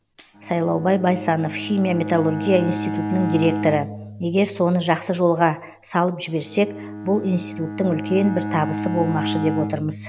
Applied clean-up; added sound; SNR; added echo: none; Bowed string instrument; 7 dB; none.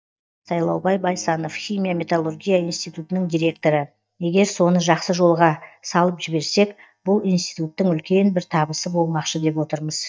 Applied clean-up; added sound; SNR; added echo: neural mask model DeepFilterNet 3.